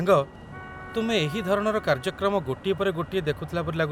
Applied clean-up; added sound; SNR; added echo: none; Motor vehicle (road) + Wind instrument, woodwind instrument; 15 dB; none.